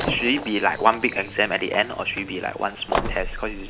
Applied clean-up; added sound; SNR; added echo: none; Slam; 7 dB; none.